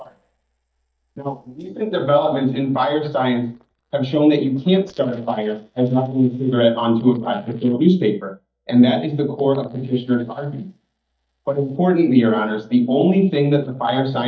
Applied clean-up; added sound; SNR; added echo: neural mask model DeepFilterNet 3.